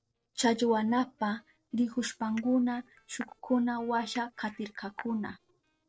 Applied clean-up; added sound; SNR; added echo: neural separator model SepFormer DNS4.